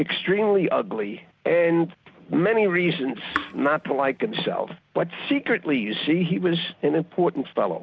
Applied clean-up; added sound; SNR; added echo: none; Raindrop / Drip; 11 dB; none.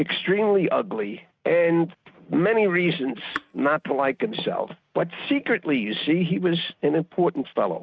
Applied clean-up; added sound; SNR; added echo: neural mask model RNNoise.